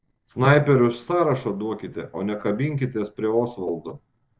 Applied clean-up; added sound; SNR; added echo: neural separator model SepFormer DNS4.